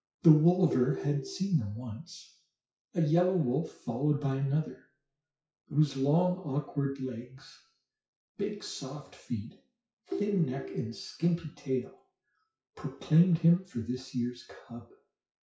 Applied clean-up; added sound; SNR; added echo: classical method WPE with log-MMSE.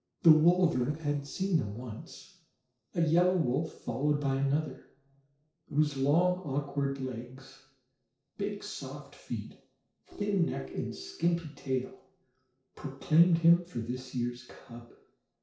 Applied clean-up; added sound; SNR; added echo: neural separator model SepFormer DNS4.